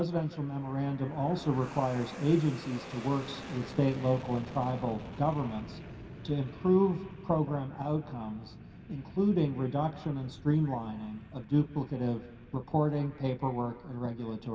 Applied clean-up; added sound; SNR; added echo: none; Fixed-wing aircraft, airplane; 15 dB; reverberation time 2.0 s.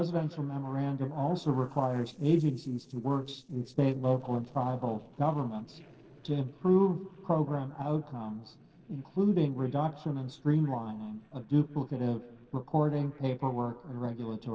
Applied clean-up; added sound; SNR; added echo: neural separator model SepFormer DNS4.